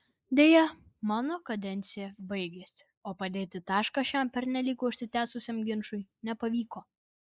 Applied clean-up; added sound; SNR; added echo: neural mask model Resemble Enhance denoiser.